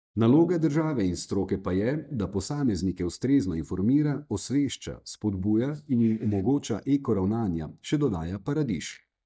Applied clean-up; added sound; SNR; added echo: neural mask model DeepFilterNet 3.